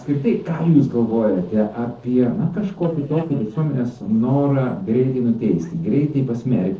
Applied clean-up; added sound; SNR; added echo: neural separator model SepFormer DNS4.